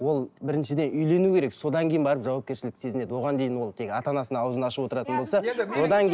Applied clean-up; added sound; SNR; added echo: none; none; none; none.